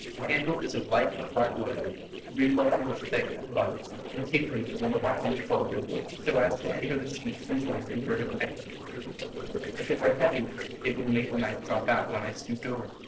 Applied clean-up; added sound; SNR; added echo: neural separator model SepFormer DNS4.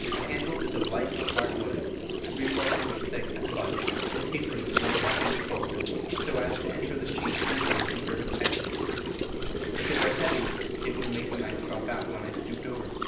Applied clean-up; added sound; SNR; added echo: none; Gurgling; -5 dB; reverberation time 0.9 s.